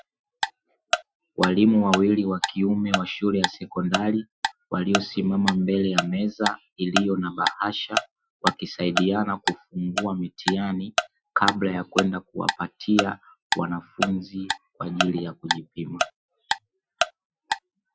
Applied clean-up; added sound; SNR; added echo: classical method Wiener filter.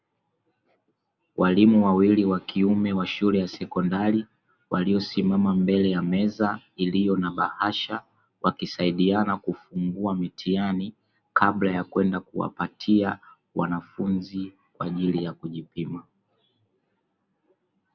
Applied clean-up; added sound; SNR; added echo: none; none; none; none.